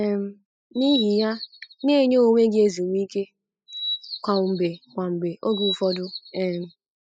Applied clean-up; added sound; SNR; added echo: classical method spectral subtraction.